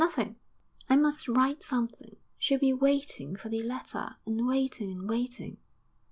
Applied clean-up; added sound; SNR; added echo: none; none; none; none.